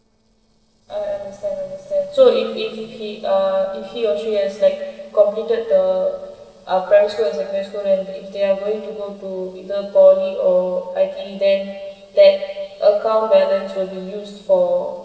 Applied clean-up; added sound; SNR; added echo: neural separator model SepFormer DNS4.